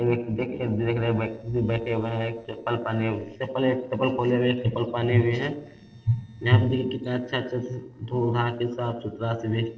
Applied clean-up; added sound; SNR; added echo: neural separator model SepFormer DNS4.